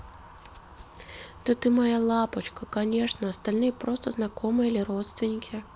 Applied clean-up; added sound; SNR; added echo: none; none; none; none.